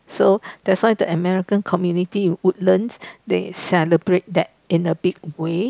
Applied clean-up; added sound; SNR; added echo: none; none; none; none.